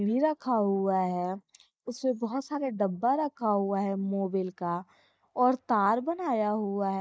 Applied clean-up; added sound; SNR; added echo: neural mask model Resemble Enhance denoiser.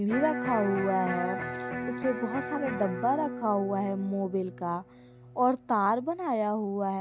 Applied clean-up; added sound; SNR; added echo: none; Electric guitar; 8 dB; none.